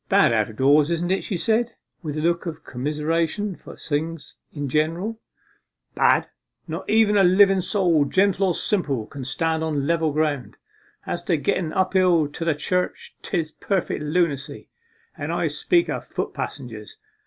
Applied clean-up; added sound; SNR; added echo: none; none; none; none.